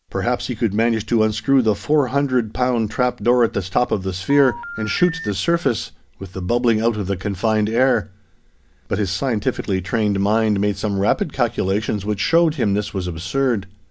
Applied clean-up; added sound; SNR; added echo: none; Telephone; 13 dB; none.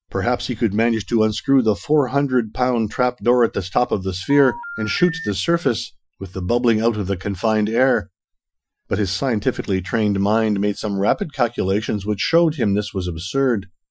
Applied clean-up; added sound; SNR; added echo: classical method Wiener filter.